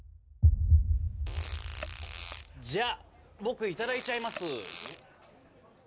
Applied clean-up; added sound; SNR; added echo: none; Fart; 15 dB; none.